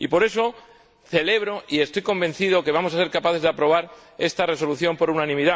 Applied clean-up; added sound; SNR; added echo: none; none; none; none.